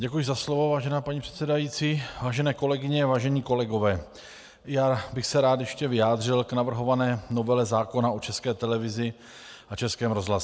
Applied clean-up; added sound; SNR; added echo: none; none; none; none.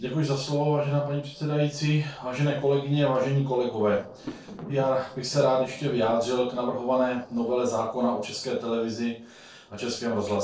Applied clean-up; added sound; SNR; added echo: neural separator model SepFormer DNS4.